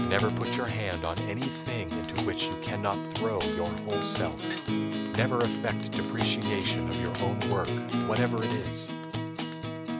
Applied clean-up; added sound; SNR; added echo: none; Acoustic guitar; -2 dB; none.